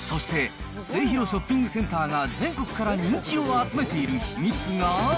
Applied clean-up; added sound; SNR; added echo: none; none; none; none.